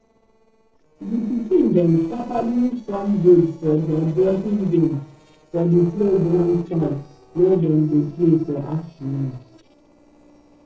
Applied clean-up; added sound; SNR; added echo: neural separator model SepFormer DNS4.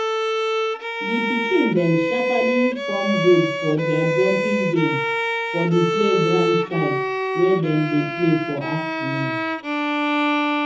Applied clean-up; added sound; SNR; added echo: none; Bowed string instrument; 0 dB; reverberation time 0.6 s.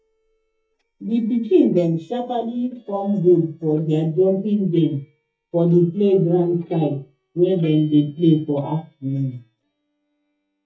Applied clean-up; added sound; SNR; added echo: neural mask model DeepFilterNet 3.